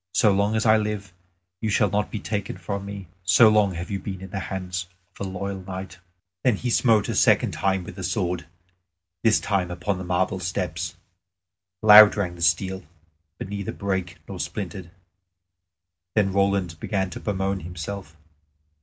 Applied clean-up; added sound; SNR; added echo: none; none; none; none.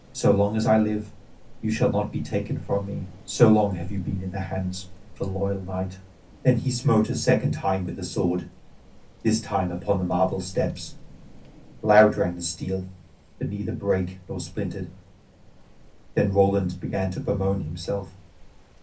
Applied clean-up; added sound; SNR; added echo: none; Rain; 19 dB; reverberation time 0.3 s.